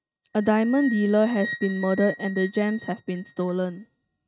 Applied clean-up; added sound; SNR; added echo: neural mask model RNNoise.